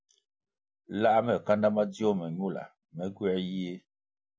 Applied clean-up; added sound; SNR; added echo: none; none; none; none.